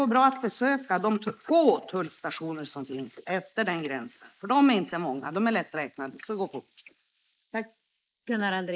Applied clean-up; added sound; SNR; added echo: neural mask model Resemble Enhance denoiser.